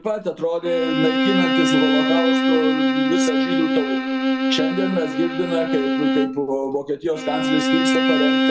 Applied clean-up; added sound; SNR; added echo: none; Bowed string instrument; -3 dB; none.